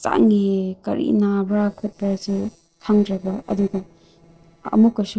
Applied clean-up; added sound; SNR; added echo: neural separator model SepFormer DNS4.